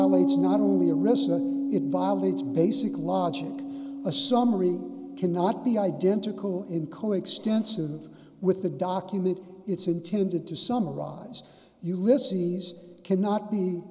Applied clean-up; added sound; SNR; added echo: none; Piano; 5 dB; none.